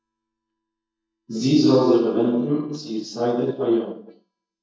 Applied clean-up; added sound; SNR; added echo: neural mask model DeepFilterNet 3.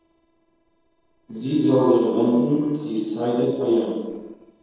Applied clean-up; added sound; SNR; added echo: neural separator model SepFormer DNS4.